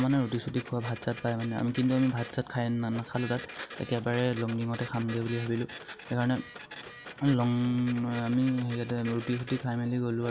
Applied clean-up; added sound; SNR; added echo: none; Printer; 15 dB; none.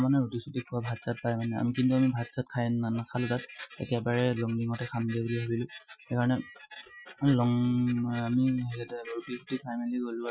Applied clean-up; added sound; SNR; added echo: classical method Wiener filter.